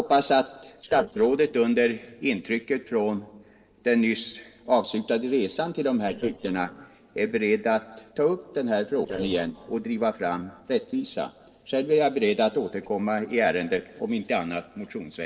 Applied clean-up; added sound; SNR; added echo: neural separator model SepFormer DNS4.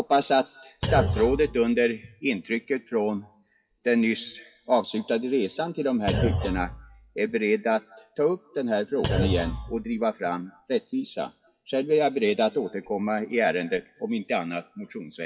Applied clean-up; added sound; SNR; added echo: classical method WPE with log-MMSE.